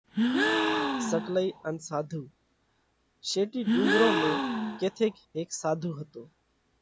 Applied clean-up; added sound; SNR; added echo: none; Gasp; -1 dB; none.